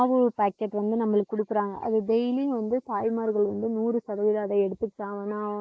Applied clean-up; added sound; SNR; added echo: neural mask model Resemble Enhance denoiser.